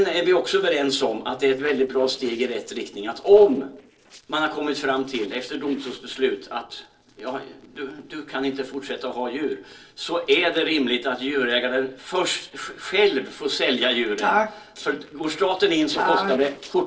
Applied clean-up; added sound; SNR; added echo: neural separator model SepFormer DNS4.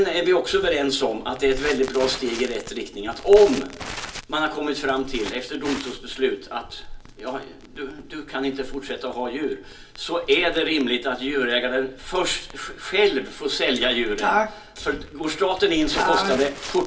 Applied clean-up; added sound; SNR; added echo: none; Crackle; 14 dB; reverberation time 0.3 s.